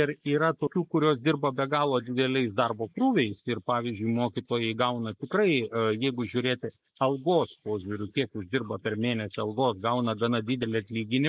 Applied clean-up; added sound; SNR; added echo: neural mask model Resemble Enhance denoiser.